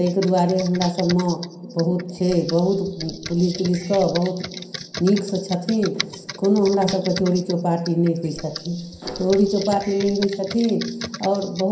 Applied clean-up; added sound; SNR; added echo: none; Computer keyboard; 14 dB; reverberation time 0.5 s.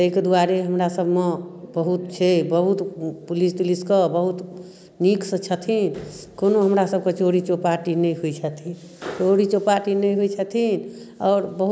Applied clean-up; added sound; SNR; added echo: none; none; none; none.